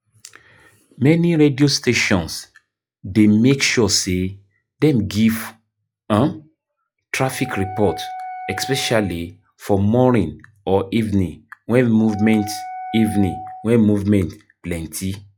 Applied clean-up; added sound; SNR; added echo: classical method log-MMSE.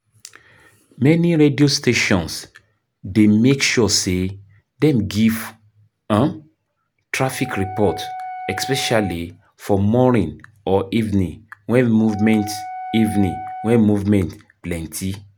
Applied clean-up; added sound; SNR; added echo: none; Wind instrument, woodwind instrument; 13 dB; none.